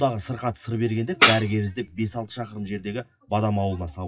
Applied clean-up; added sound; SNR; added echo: classical method WPE with log-MMSE.